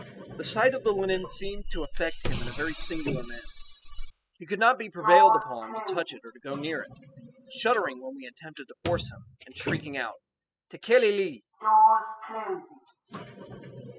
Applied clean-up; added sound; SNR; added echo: classical method spectral subtraction.